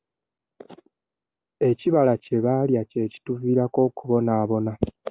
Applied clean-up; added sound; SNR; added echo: none; none; none; none.